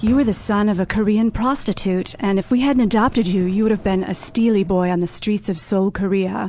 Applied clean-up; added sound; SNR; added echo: none; Fireworks + Livestock, farm animals, working animals; 20 dB; none.